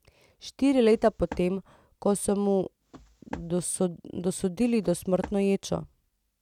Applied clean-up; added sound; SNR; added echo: none; Walk, footsteps; 17 dB; none.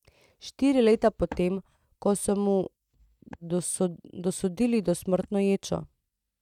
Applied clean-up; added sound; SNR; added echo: neural mask model DeepFilterNet 3.